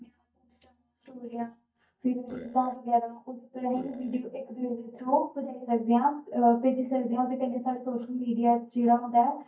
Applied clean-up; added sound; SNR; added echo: neural mask model DeepFilterNet 3.